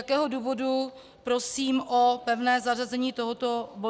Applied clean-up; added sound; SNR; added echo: none; none; none; none.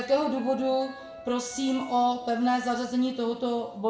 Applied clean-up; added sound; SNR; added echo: none; Wind instrument, woodwind instrument; 18 dB; reverberation time 0.7 s.